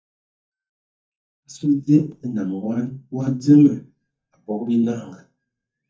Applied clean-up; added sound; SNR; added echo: neural mask model DeepFilterNet 3.